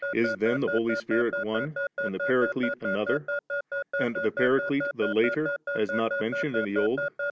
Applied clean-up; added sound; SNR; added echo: none; Alarm / Keyboard (musical); 3 dB; none.